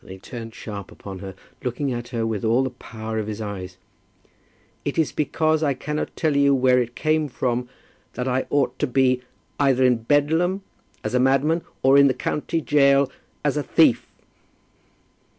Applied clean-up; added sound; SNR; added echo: none; none; none; none.